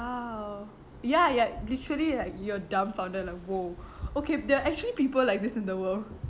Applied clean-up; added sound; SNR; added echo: none; none; none; none.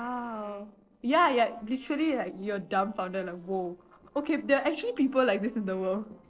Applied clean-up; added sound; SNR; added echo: neural separator model SepFormer DNS4.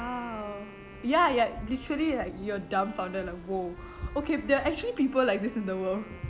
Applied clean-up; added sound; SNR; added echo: none; Wind instrument, woodwind instrument; 19 dB; none.